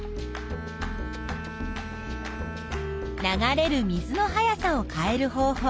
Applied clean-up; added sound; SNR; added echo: none; Bowed string instrument; 15 dB; none.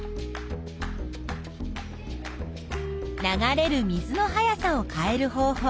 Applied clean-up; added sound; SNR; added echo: none; none; none; none.